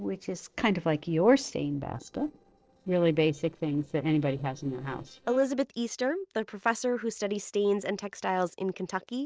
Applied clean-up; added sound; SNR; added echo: neural separator model SepFormer DNS4.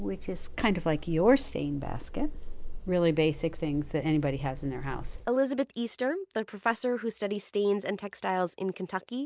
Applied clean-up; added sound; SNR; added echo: none; none; none; none.